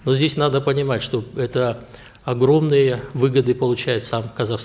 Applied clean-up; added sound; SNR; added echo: none; none; none; none.